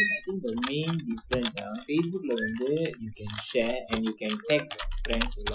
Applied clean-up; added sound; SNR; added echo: classical method Wiener filter.